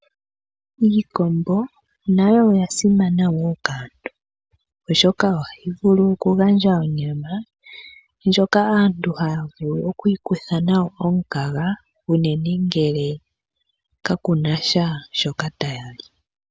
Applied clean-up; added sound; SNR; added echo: none; none; none; none.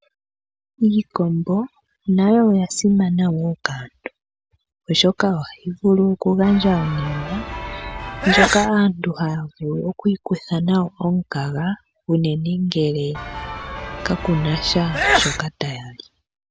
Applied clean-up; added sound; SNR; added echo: none; Sneeze / Church bell; 3 dB; none.